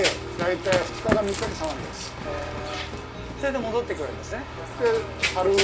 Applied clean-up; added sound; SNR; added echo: none; Run; 5 dB; reverberation time 0.3 s.